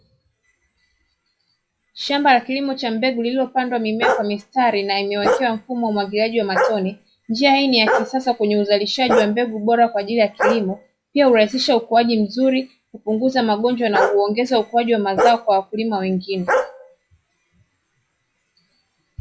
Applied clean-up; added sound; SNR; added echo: classical method log-MMSE.